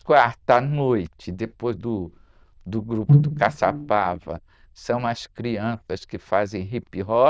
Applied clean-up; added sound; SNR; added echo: neural diffusion model UNIVERSE++.